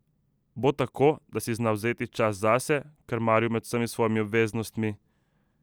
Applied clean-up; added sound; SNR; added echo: none; none; none; none.